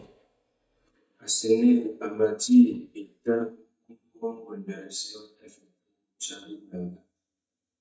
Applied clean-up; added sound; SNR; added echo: neural mask model DeepFilterNet 3.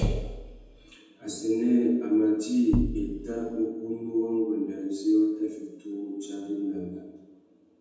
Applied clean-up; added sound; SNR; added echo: none; Bass drum; 3 dB; reverberation time 1.1 s.